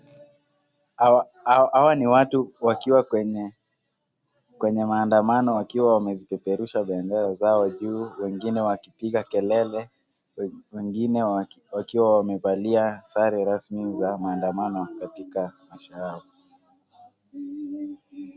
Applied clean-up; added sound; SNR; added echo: none; none; none; none.